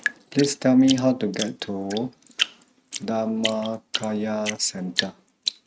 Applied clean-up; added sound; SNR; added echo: neural mask model RNNoise.